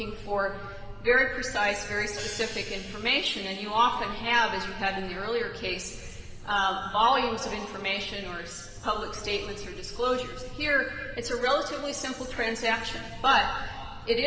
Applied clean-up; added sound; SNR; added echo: none; Hi-hat; 17 dB; reverberation time 2.2 s.